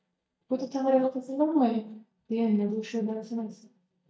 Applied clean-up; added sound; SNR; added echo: neural mask model DeepFilterNet 3.